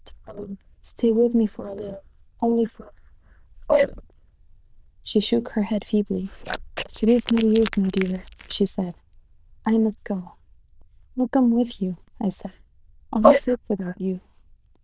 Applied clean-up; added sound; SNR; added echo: neural diffusion model UNIVERSE++.